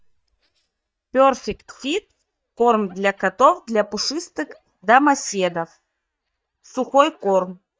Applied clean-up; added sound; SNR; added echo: neural mask model DeepFilterNet 3.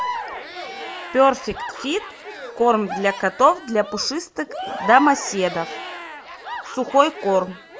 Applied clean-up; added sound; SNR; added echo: none; Crowd / Cheering; 11 dB; none.